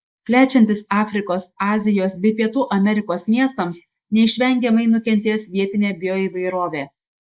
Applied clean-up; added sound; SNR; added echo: neural mask model Resemble Enhance denoiser.